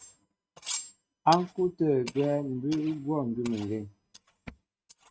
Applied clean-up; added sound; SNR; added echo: neural mask model RNNoise.